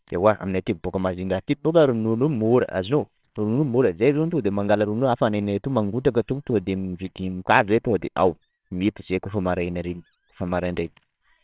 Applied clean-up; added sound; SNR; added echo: neural separator model SepFormer WHAMR!.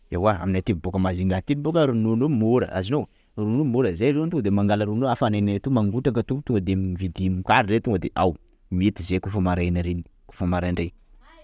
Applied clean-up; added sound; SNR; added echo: none; none; none; none.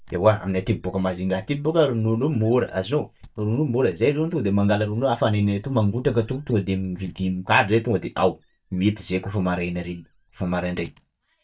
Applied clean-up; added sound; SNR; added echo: neural mask model DeepFilterNet 3.